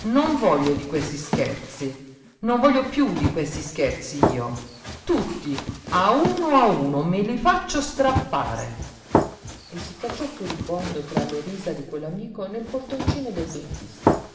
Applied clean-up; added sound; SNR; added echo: none; Run; 5 dB; reverberation time 0.8 s.